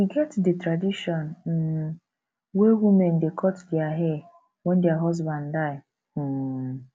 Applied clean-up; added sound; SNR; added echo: none; none; none; none.